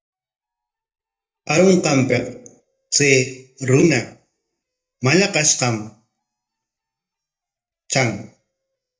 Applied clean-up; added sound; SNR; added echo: neural mask model DeepFilterNet 3.